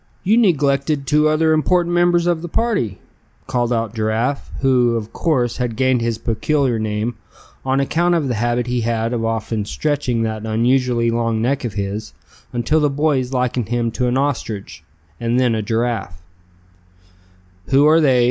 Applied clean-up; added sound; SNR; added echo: none; none; none; none.